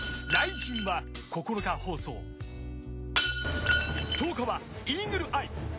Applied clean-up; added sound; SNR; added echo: none; Shatter; 1 dB; none.